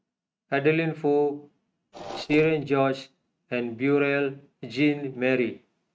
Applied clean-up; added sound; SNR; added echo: neural mask model RNNoise.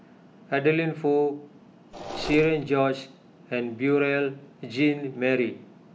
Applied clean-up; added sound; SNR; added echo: none; Mechanisms; 11 dB; none.